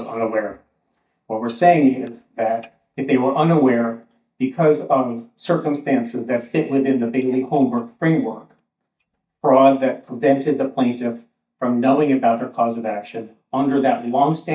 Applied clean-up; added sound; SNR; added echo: neural mask model DeepFilterNet 3.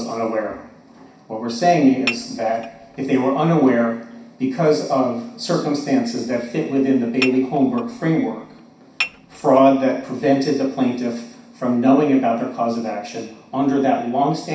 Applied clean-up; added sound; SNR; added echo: none; Dishes, pots, and pans / Chink, clink; 12 dB; reverberation time 0.6 s.